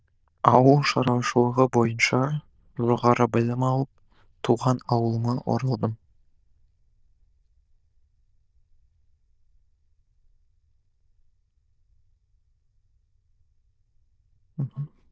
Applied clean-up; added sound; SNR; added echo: neural diffusion model UNIVERSE++.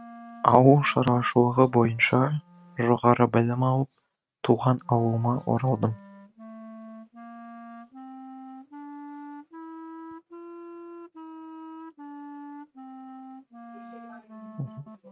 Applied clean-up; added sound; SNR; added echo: neural mask model RNNoise.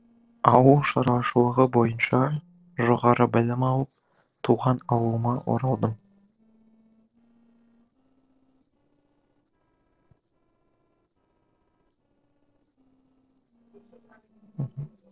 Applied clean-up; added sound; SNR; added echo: neural separator model SepFormer DNS4.